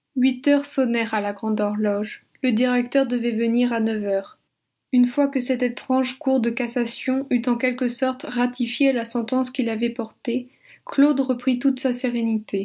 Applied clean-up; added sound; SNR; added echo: none; none; none; none.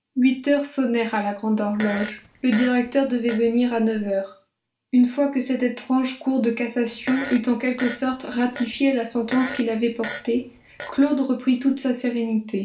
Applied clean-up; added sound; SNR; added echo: none; Fart; 14 dB; reverberation time 0.3 s.